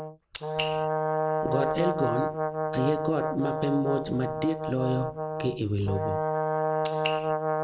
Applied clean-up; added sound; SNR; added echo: none; Brass instrument; -1 dB; none.